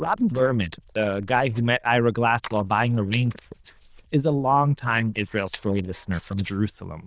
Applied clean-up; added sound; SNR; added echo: neural diffusion model UNIVERSE++.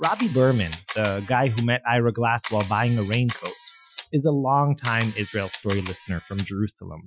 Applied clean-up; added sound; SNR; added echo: classical method Wiener filter.